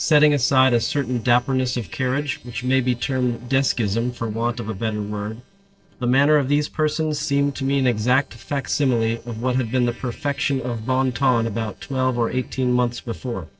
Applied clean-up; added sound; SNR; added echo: neural separator model SepFormer DNS4.